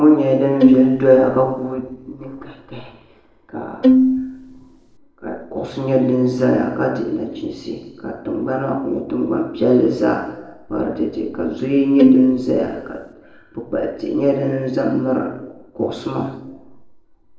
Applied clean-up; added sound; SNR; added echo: neural separator model SepFormer DNS4.